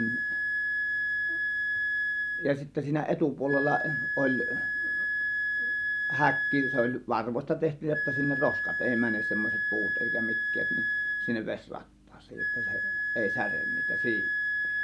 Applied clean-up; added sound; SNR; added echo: none; Wind instrument, woodwind instrument; -2 dB; none.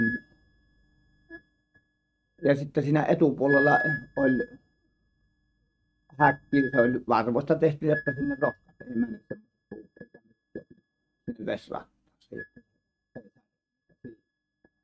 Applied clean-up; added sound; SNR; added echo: neural mask model RNNoise.